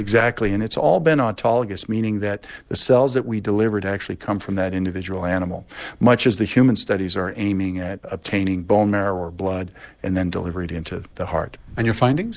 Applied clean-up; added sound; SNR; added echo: none; none; none; none.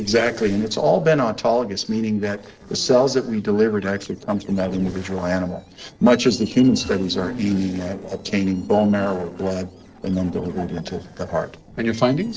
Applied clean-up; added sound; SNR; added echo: neural separator model SepFormer DNS4.